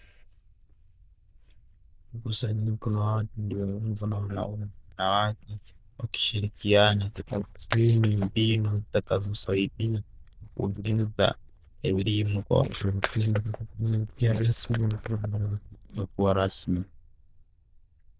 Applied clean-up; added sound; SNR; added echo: neural diffusion model UNIVERSE++.